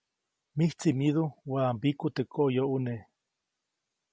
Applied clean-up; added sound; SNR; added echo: none; none; none; none.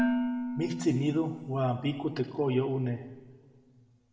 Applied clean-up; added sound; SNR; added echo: none; Dishes, pots, and pans; 5 dB; reverberation time 1.7 s.